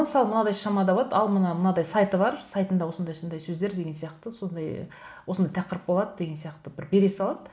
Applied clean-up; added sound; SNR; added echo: none; none; none; none.